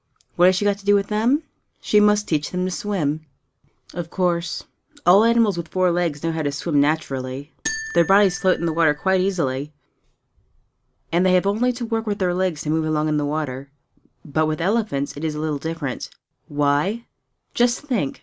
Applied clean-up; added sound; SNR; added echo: none; Marimba, xylophone; 11 dB; none.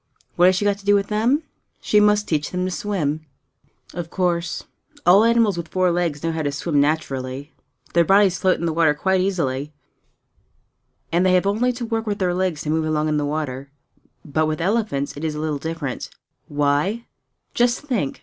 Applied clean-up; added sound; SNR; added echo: none; none; none; none.